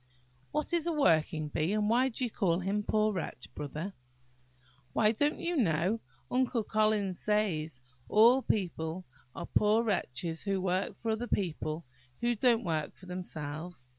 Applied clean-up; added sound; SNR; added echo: none; none; none; none.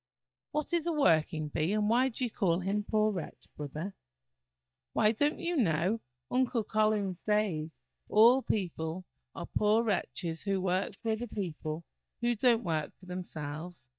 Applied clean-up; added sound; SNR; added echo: neural mask model DeepFilterNet 3.